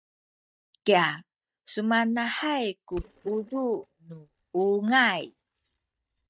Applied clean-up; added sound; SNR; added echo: neural mask model DeepFilterNet 3.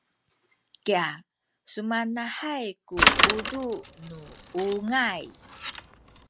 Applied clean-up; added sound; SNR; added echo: none; Bicycle; -3 dB; none.